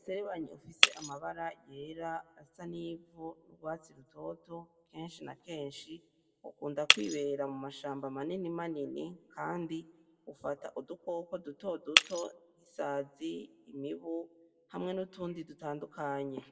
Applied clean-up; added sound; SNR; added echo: none; Shatter; -4 dB; reverberation time 0.8 s.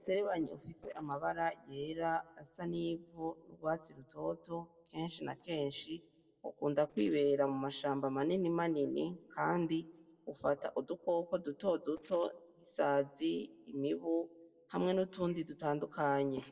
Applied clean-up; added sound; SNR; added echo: neural separator model SepFormer DNS4.